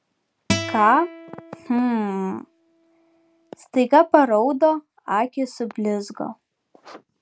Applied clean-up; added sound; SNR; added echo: none; Acoustic guitar; 10 dB; none.